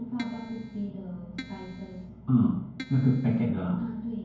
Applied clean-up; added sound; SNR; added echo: none; Keyboard (musical); 16 dB; reverberation time 0.9 s.